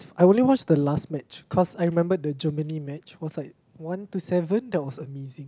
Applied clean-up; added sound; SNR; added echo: none; none; none; none.